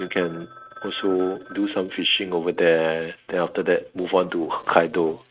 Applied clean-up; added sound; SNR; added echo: neural mask model RNNoise.